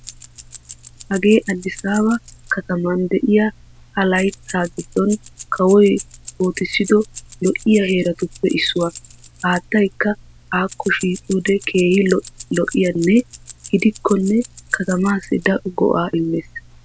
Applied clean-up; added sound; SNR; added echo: none; Keys jangling; 19 dB; none.